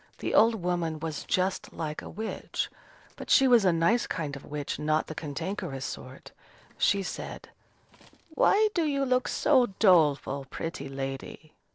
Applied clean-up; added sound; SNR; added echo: neural separator model SepFormer DNS4.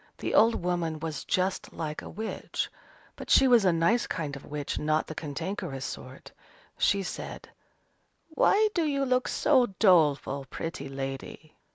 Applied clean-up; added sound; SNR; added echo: none; none; none; none.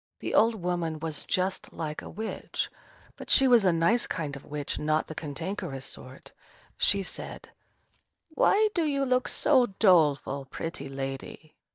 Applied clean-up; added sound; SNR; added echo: neural mask model DeepFilterNet 3.